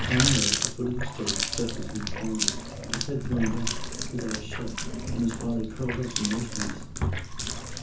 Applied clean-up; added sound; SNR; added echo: none; Water tap, faucet; -2 dB; reverberation time 0.6 s.